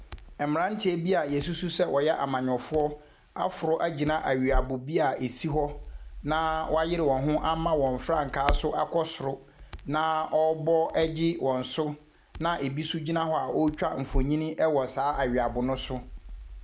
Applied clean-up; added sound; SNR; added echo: none; Crackle; 10 dB; none.